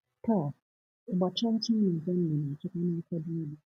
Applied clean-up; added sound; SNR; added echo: none; none; none; none.